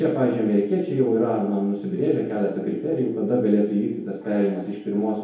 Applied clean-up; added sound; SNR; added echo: none; none; none; reverberation time 2.0 s.